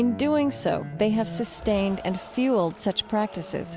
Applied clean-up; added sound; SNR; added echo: none; Cheering; 18 dB; none.